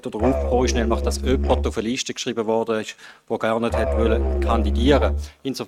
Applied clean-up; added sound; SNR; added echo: neural mask model RNNoise.